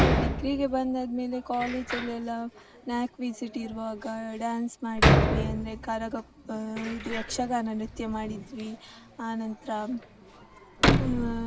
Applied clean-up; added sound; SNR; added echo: none; Door; -2 dB; none.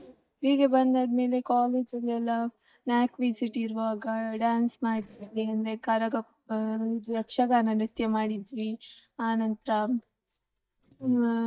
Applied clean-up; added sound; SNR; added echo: neural mask model DeepFilterNet 3.